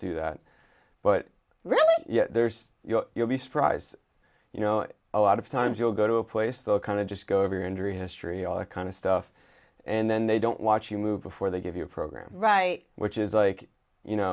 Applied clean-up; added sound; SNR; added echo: none; none; none; none.